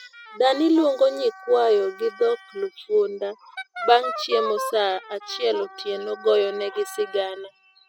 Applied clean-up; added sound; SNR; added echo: classical method spectral subtraction.